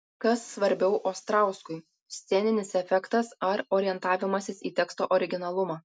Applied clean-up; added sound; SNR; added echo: none; none; none; none.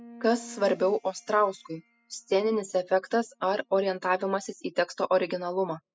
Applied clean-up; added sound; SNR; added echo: classical method spectral subtraction.